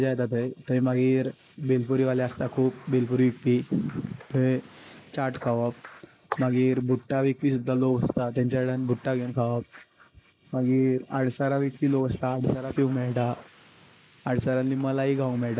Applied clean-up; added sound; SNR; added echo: neural mask model Resemble Enhance denoiser.